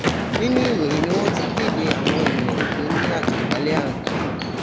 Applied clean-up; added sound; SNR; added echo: none; Run; -4 dB; none.